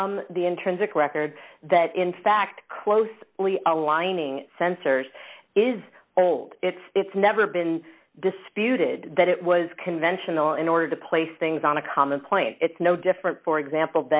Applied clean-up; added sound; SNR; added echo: none; none; none; none.